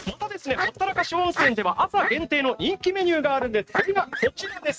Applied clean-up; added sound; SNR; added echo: neural mask model RNNoise.